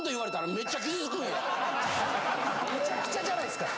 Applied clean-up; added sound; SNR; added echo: none; Wind instrument, woodwind instrument; 12 dB; none.